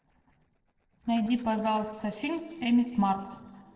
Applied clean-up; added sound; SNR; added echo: neural separator model SepFormer DNS4.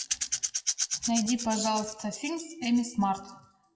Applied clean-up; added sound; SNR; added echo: classical method WPE with log-MMSE.